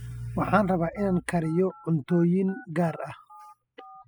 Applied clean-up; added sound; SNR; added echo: classical method spectral subtraction.